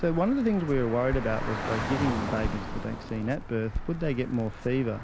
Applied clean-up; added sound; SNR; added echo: none; Traffic noise, roadway noise / Car + Crackle; 5 dB; none.